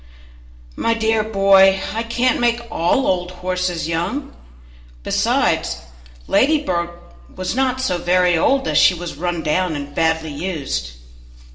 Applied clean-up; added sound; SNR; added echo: none; none; none; reverberation time 0.6 s.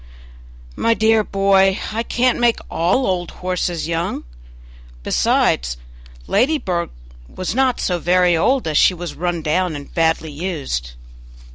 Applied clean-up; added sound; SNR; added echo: none; none; none; none.